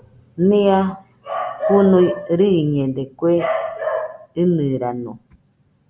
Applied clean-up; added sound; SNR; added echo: none; none; none; none.